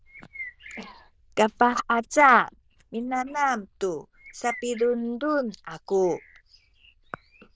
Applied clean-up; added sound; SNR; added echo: neural diffusion model UNIVERSE++.